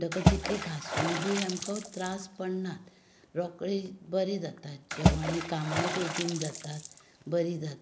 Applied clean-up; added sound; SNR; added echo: none; Water / Splash, splatter; -1 dB; none.